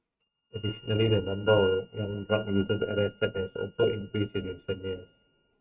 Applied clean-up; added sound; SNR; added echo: neural mask model RNNoise.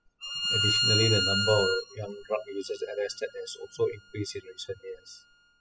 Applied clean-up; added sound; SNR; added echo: classical method spectral subtraction.